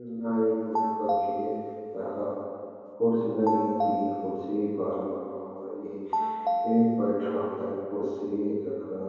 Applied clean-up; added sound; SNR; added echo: none; Telephone; 4 dB; reverberation time 2.2 s.